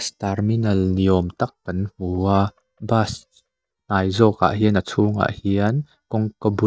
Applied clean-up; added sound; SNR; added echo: neural mask model DeepFilterNet 3.